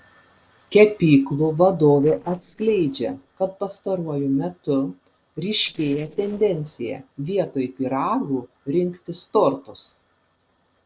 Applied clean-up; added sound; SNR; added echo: neural separator model SepFormer DNS4.